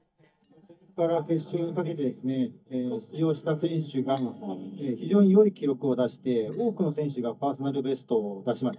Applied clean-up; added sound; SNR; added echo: neural mask model DeepFilterNet 3.